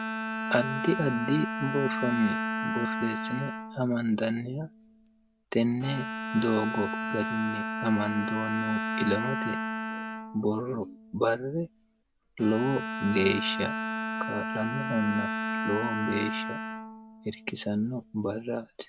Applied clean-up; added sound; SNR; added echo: none; Bowed string instrument; 3 dB; none.